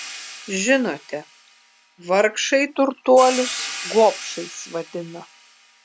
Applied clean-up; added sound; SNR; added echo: none; Hi-hat; 14 dB; none.